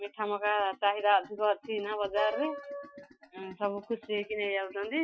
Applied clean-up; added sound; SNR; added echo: classical method Wiener filter.